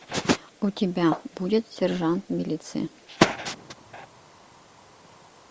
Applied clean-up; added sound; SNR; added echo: none; none; none; none.